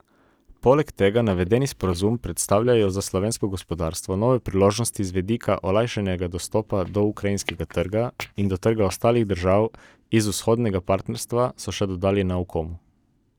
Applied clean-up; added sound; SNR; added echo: neural mask model DeepFilterNet 3.